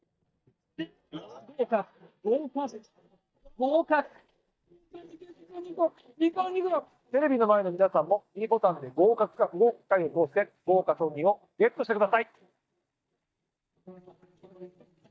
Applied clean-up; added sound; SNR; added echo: neural mask model DeepFilterNet 3.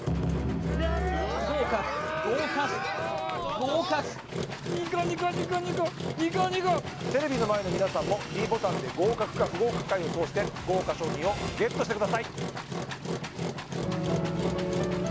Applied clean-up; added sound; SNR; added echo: none; Engine; 5 dB; none.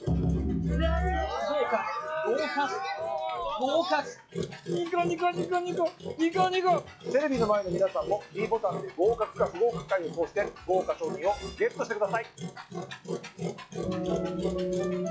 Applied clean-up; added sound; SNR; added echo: classical method log-MMSE.